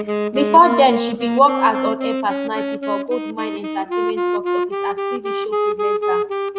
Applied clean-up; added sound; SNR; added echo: none; Wind instrument, woodwind instrument; 2 dB; none.